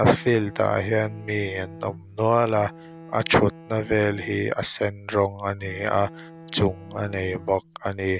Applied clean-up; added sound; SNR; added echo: none; Bowed string instrument; 19 dB; none.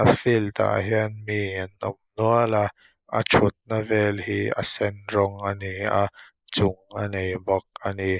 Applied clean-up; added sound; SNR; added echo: neural mask model Resemble Enhance denoiser.